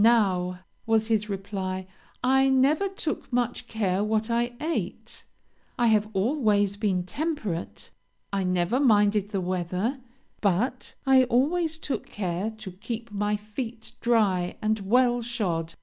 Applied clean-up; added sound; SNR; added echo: none; none; none; none.